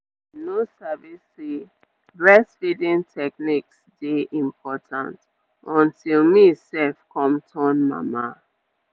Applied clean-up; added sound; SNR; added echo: none; none; none; none.